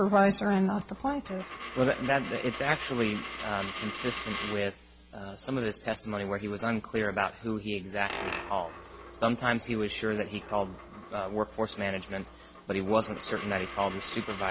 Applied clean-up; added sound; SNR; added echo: none; Coin (dropping); 12 dB; none.